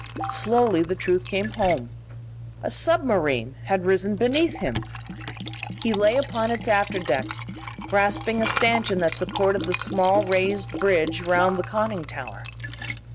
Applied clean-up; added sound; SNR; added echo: none; Liquid; 8 dB; none.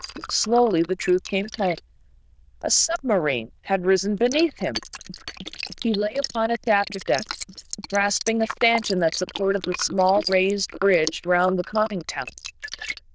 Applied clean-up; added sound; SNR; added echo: neural diffusion model UNIVERSE++.